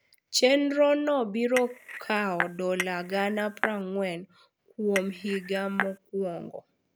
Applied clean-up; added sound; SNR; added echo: none; Cutlery, silverware / Dishes, pots, and pans / Chink, clink; 7 dB; none.